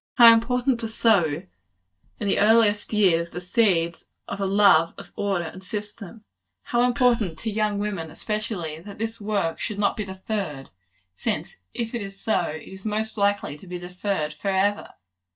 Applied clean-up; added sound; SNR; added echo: neural mask model DeepFilterNet 3.